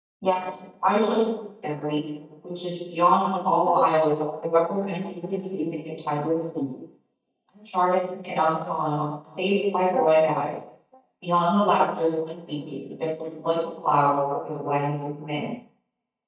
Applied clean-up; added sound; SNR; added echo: neural mask model DeepFilterNet 3.